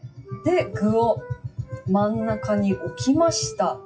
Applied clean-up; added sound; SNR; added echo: classical method WPE with log-MMSE.